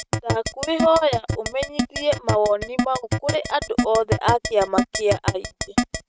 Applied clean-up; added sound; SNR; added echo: neural mask model RNNoise.